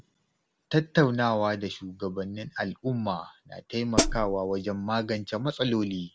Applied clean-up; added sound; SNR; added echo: none; Hi-hat; -3 dB; none.